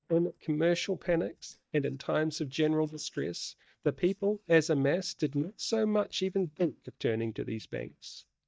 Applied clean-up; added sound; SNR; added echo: neural mask model DeepFilterNet 3.